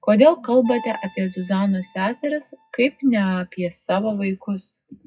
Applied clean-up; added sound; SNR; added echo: classical method WPE with log-MMSE.